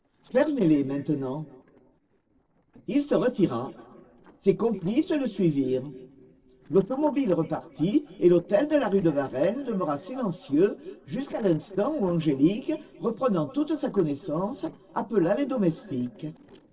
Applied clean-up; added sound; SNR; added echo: neural separator model SepFormer DNS4.